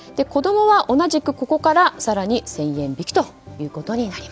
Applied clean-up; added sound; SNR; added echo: none; none; none; none.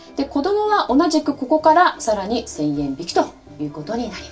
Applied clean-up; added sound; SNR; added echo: none; none; none; reverberation time 0.2 s.